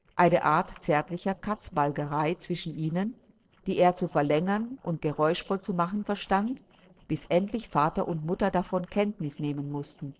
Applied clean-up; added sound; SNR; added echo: neural separator model SepFormer DNS4.